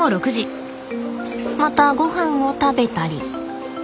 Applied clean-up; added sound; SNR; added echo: none; Wind instrument, woodwind instrument; 18 dB; none.